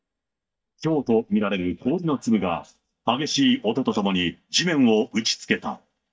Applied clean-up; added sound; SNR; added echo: neural mask model DeepFilterNet 3.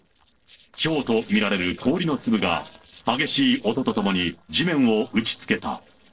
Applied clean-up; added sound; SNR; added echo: neural separator model SepFormer DNS4.